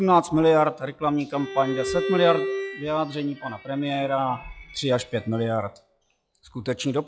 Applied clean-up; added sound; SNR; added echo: classical method log-MMSE.